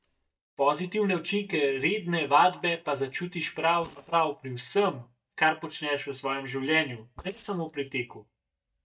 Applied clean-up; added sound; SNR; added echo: neural mask model DeepFilterNet 3.